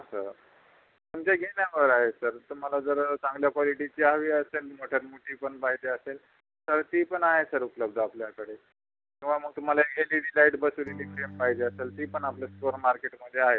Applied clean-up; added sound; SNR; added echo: none; Electric guitar / Strum; 16 dB; none.